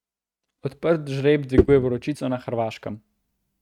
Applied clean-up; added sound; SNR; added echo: neural mask model RNNoise.